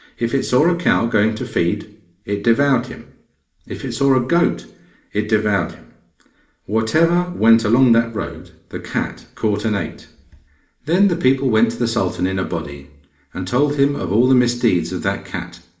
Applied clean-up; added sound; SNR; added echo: none; none; none; reverberation time 0.5 s.